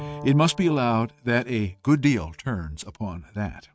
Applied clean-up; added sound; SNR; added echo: neural mask model RNNoise.